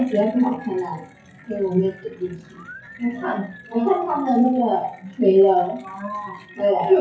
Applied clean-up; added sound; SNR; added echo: classical method WPE with log-MMSE.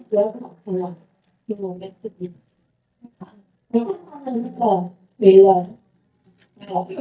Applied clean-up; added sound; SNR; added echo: neural mask model DeepFilterNet 3.